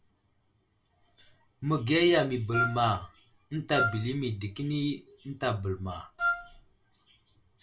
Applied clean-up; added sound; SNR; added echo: none; Wind instrument, woodwind instrument; 1 dB; reverberation time 0.2 s.